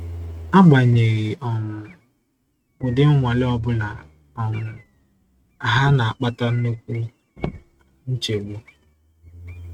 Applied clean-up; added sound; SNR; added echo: neural mask model RNNoise.